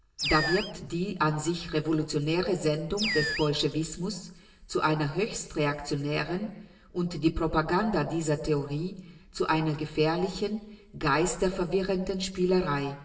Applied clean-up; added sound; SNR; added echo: none; Animal; 6 dB; reverberation time 1.0 s.